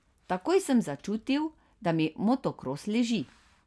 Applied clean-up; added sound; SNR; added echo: none; none; none; none.